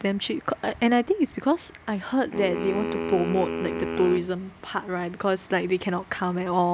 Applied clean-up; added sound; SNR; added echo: none; Wind instrument, woodwind instrument; 7 dB; none.